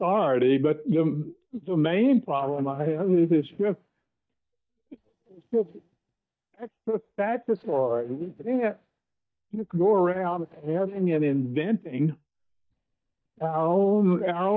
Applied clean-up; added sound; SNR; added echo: neural mask model DeepFilterNet 3.